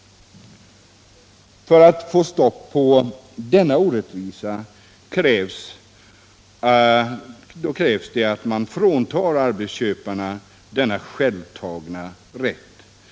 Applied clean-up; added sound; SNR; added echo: none; none; none; none.